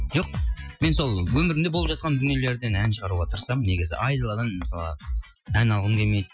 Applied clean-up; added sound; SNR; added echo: classical method Wiener filter.